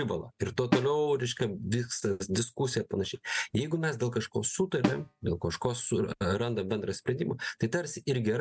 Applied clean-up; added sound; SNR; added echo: neural mask model RNNoise.